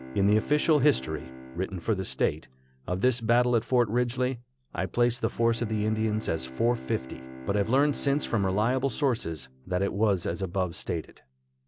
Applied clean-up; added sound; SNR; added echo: none; Bowed string instrument; 17 dB; none.